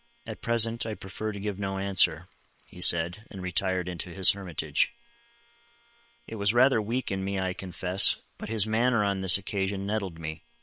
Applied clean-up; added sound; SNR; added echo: neural separator model SepFormer WHAM!.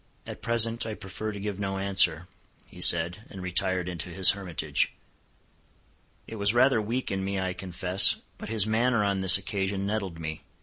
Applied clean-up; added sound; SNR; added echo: none; none; none; none.